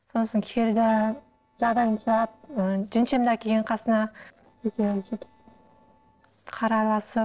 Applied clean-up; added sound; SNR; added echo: neural separator model SepFormer DNS4.